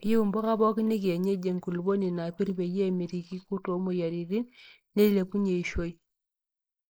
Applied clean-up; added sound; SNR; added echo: neural mask model Resemble Enhance denoiser.